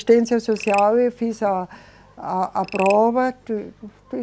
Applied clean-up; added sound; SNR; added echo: none; Frog; 18 dB; none.